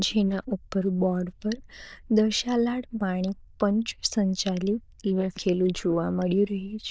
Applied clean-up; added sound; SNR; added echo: neural diffusion model UNIVERSE++.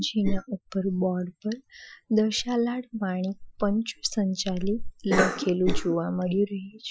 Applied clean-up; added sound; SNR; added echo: classical method Wiener filter.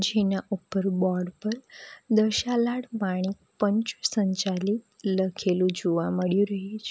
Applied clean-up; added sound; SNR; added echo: none; none; none; none.